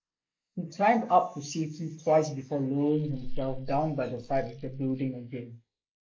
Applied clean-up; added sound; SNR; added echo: neural mask model Resemble Enhance denoiser.